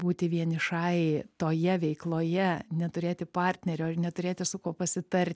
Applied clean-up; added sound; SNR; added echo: none; none; none; none.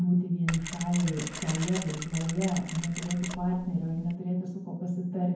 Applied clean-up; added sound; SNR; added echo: none; Mechanisms; 10 dB; reverberation time 0.9 s.